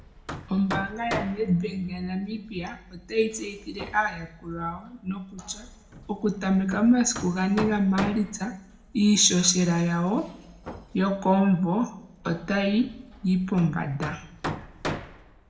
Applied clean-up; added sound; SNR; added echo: none; Hammer; 13 dB; reverberation time 0.7 s.